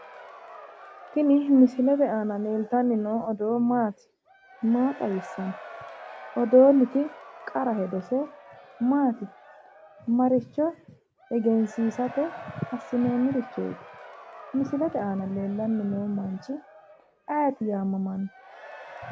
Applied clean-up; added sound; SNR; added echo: none; Crowd / Cheering; 19 dB; none.